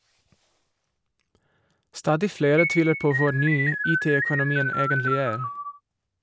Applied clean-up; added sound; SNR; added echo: none; Keyboard (musical); 1 dB; none.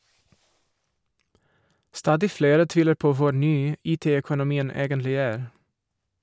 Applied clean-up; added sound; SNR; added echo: none; none; none; none.